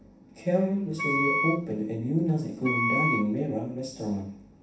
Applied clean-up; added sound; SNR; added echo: none; Wind instrument, woodwind instrument; 1 dB; reverberation time 0.7 s.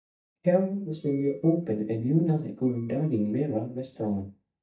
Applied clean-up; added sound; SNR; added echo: neural mask model DeepFilterNet 3.